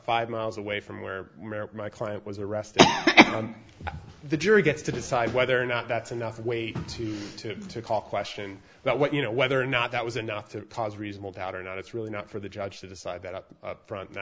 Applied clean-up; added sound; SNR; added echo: none; none; none; none.